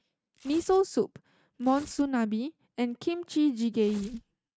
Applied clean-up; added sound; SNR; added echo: neural mask model RNNoise.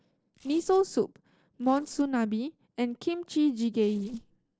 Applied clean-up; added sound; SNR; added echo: neural separator model SepFormer DNS4.